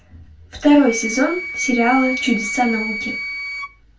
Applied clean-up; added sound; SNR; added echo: none; Wind instrument, woodwind instrument; 8 dB; reverberation time 0.2 s.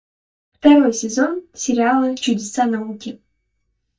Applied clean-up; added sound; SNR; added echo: neural mask model DeepFilterNet 3.